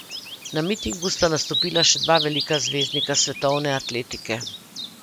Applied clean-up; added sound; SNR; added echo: none; Bird vocalization, bird call, bird song; 5 dB; none.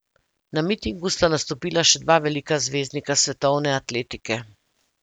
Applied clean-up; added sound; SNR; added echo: none; none; none; none.